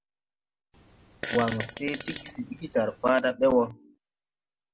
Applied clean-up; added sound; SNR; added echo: none; Fart; 6 dB; none.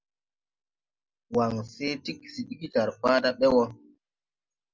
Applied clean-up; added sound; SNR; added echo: none; none; none; none.